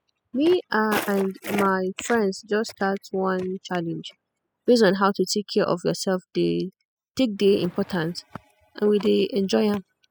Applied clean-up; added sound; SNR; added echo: classical method spectral subtraction.